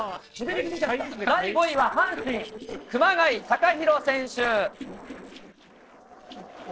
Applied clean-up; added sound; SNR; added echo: neural separator model SepFormer DNS4.